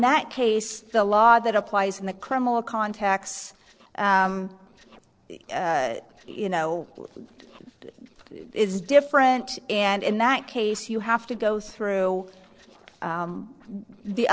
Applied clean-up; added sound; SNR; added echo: neural separator model SepFormer DNS4.